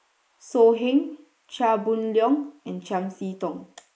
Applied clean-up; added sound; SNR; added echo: neural mask model Resemble Enhance denoiser.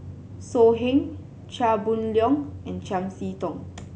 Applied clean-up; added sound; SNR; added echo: none; Drum; 15 dB; none.